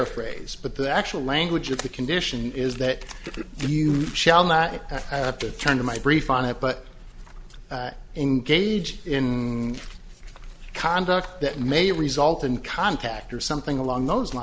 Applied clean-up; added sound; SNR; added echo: none; none; none; none.